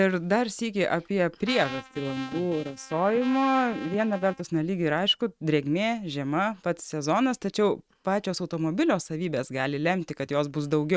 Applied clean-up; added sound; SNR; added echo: neural mask model RNNoise.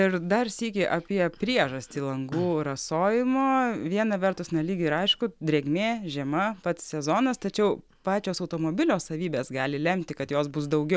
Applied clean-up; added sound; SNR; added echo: none; none; none; none.